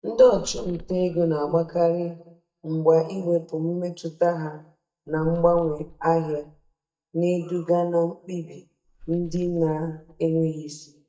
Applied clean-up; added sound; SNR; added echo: neural mask model DeepFilterNet 3.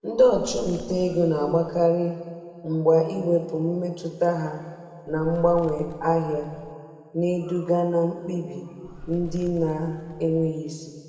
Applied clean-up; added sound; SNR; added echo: none; Bird; 16 dB; reverberation time 1.9 s.